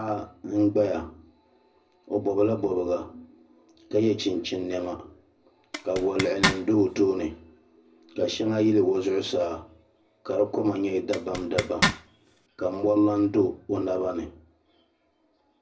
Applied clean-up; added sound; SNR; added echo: none; Zipper (clothing); 3 dB; reverberation time 0.4 s.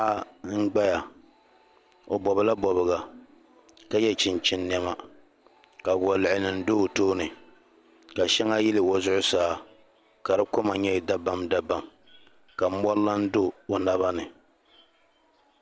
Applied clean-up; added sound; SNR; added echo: none; none; none; none.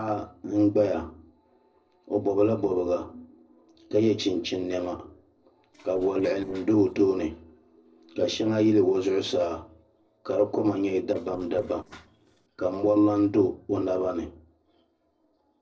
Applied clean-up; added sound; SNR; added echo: neural separator model SepFormer DNS4.